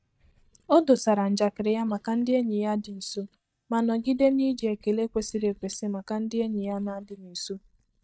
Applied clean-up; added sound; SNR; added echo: neural mask model DeepFilterNet 3.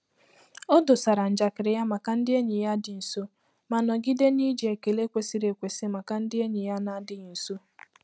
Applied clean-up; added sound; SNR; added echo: none; none; none; none.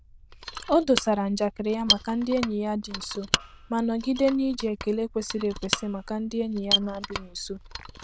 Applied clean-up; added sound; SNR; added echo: neural diffusion model UNIVERSE++.